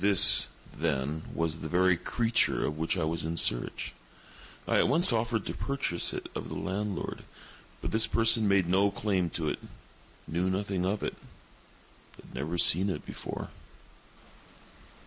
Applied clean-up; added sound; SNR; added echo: none; none; none; none.